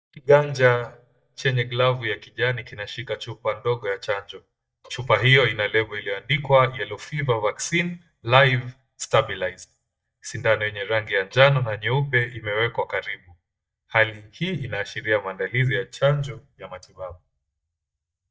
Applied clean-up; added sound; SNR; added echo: neural mask model DeepFilterNet 3.